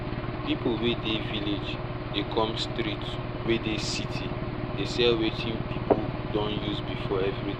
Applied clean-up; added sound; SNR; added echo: none; Engine / Aircraft; 1 dB; none.